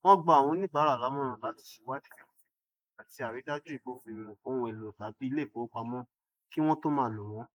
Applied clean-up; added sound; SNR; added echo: neural mask model Resemble Enhance denoiser.